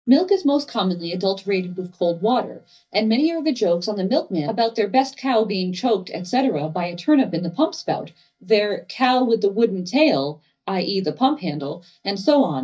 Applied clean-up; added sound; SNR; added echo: neural mask model DeepFilterNet 3.